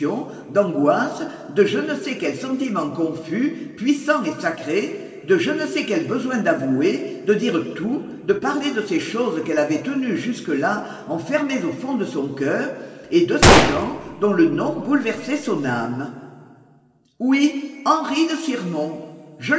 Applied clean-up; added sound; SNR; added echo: none; Gunshot, gunfire; -2 dB; reverberation time 2.2 s.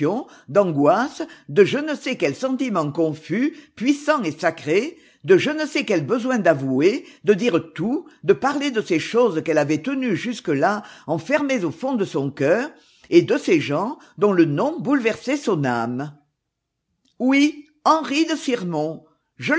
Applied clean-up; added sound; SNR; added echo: none; none; none; none.